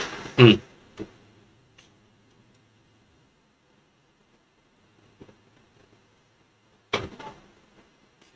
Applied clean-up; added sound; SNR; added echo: neural mask model RNNoise.